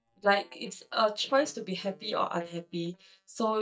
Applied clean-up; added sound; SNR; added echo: neural mask model DeepFilterNet 3.